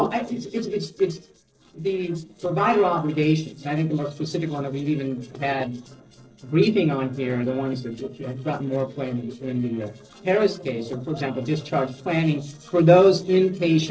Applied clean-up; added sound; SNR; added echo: neural separator model SepFormer DNS4.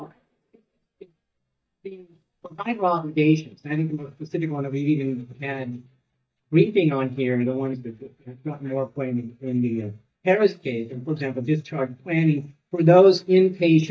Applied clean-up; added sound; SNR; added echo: neural mask model DeepFilterNet 3.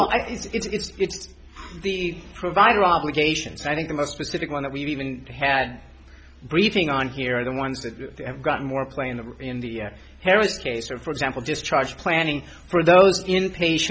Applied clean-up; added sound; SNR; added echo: none; none; none; none.